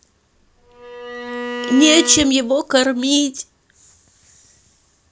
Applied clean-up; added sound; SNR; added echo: none; Bowed string instrument; 9 dB; none.